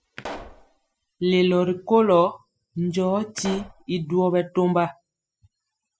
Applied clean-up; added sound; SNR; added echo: classical method spectral subtraction.